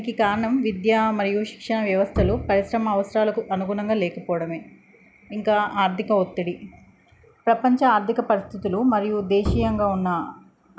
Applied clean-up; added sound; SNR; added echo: none; Bowed string instrument; 7 dB; none.